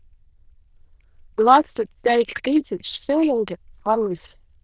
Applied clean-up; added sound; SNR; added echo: neural diffusion model UNIVERSE++.